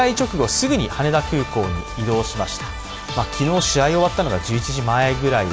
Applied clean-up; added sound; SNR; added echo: none; Chirp, tweet; 19 dB; none.